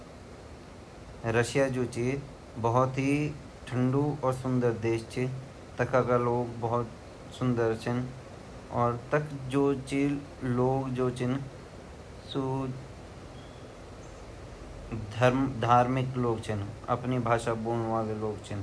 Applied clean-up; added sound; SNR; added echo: none; none; none; none.